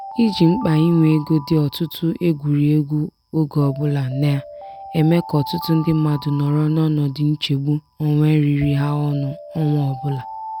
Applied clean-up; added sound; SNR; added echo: none; Alarm; 17 dB; none.